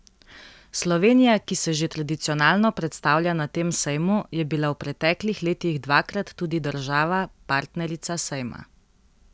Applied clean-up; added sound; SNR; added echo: none; none; none; none.